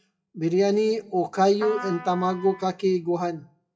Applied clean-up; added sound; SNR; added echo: classical method WPE with log-MMSE.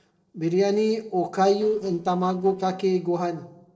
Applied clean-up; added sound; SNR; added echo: neural separator model SepFormer DNS4.